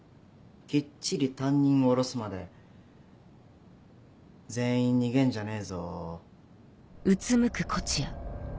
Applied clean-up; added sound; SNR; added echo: none; none; none; none.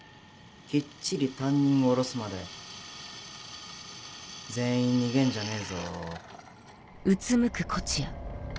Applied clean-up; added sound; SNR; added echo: none; Drill; 15 dB; none.